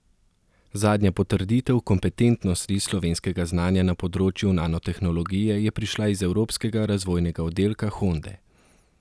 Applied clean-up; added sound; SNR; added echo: none; none; none; none.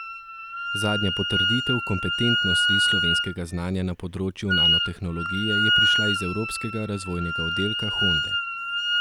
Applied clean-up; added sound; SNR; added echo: none; Wind instrument, woodwind instrument; -4 dB; none.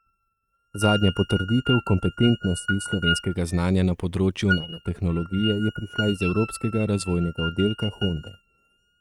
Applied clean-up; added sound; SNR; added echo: neural mask model RNNoise.